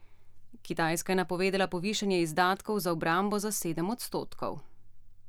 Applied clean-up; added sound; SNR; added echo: none; none; none; none.